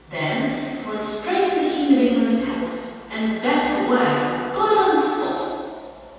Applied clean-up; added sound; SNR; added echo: none; none; none; reverberation time 2.1 s.